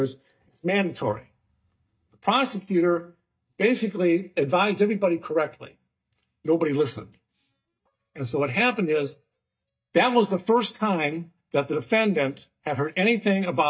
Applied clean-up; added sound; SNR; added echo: neural mask model DeepFilterNet 3.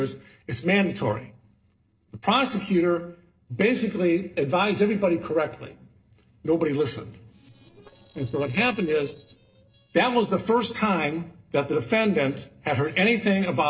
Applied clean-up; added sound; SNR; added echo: neural separator model SepFormer DNS4.